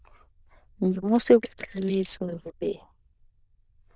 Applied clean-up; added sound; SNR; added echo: neural diffusion model UNIVERSE++.